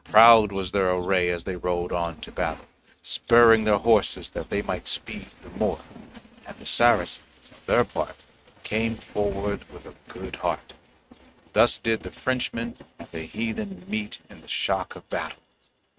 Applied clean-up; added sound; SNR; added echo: neural mask model RNNoise.